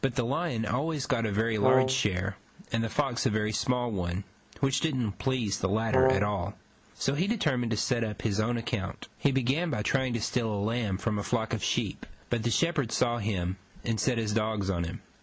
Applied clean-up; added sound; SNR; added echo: none; Brass instrument; -2 dB; none.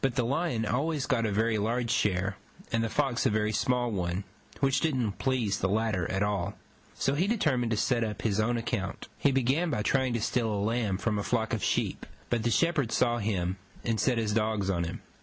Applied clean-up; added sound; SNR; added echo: none; none; none; none.